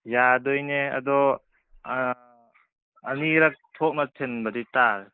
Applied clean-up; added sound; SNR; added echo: neural mask model Resemble Enhance denoiser.